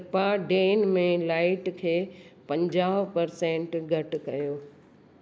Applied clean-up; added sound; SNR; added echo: none; none; none; none.